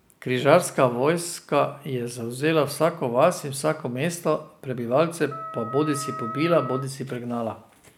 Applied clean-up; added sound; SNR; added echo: none; Wind instrument, woodwind instrument; 10 dB; none.